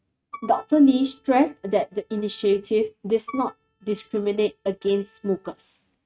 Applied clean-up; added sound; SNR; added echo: neural mask model RNNoise.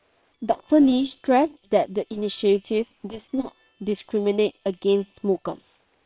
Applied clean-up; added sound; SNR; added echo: neural separator model SepFormer WHAM!.